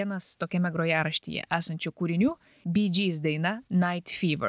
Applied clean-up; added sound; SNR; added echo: none; none; none; none.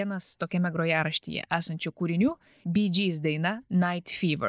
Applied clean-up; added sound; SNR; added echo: neural mask model Resemble Enhance denoiser.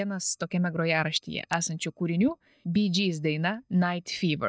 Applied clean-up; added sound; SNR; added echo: neural mask model DeepFilterNet 3.